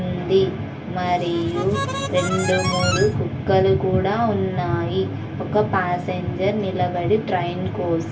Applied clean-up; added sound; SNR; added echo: none; Harmonica; 7 dB; reverberation time 0.2 s.